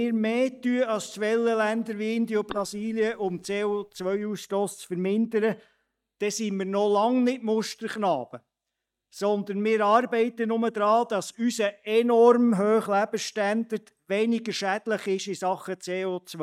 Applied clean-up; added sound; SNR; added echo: neural mask model DeepFilterNet 3.